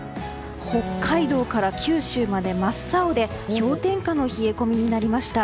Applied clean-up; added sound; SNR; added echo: none; none; none; none.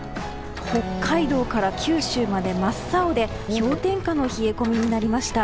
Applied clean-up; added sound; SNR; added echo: none; Door; 12 dB; none.